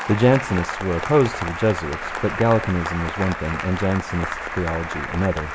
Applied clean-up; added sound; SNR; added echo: none; Applause / Cheering; 7 dB; none.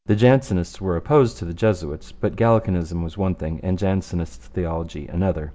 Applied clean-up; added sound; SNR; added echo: none; none; none; none.